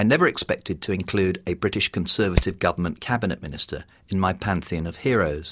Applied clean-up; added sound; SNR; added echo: none; Hammer; -1 dB; none.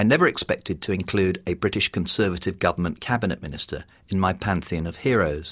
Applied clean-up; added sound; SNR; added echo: none; none; none; none.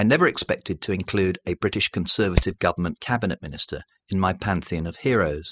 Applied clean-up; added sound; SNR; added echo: classical method spectral subtraction.